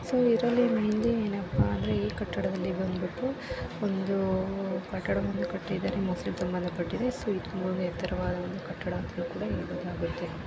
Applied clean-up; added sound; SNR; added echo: none; none; none; none.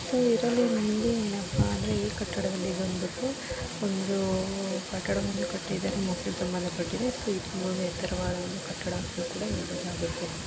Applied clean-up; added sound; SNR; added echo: none; Sink (filling or washing); 11 dB; none.